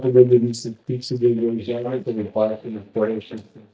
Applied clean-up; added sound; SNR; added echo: neural mask model DeepFilterNet 3.